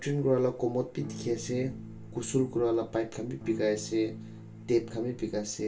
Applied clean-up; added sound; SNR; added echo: none; Electric guitar / Strum; 13 dB; reverberation time 0.2 s.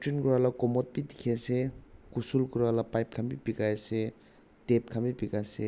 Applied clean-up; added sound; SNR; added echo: none; none; none; none.